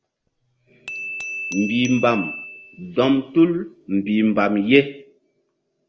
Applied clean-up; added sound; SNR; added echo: none; Glass / Bell; 12 dB; none.